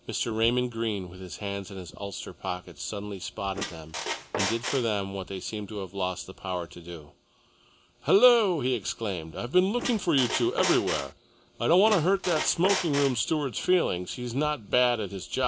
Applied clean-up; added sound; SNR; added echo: none; Squeak; 5 dB; none.